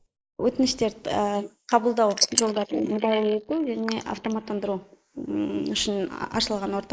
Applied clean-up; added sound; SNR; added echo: neural mask model Resemble Enhance denoiser.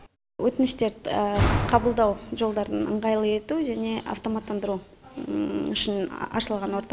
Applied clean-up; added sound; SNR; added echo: none; none; none; none.